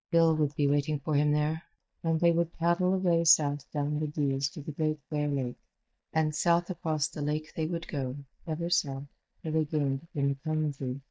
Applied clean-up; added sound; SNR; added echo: neural mask model DeepFilterNet 3.